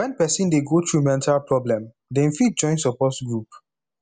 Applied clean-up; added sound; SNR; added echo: none; none; none; none.